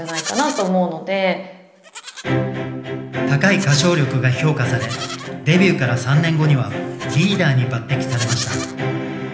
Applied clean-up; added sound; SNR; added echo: none; Livestock, farm animals, working animals; 16 dB; reverberation time 0.8 s.